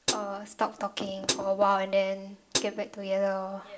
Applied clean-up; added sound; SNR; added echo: none; Hi-hat; 7 dB; reverberation time 0.4 s.